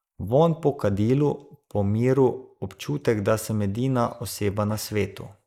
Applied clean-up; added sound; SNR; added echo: neural mask model Resemble Enhance denoiser.